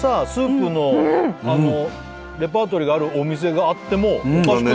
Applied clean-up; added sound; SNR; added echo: none; none; none; none.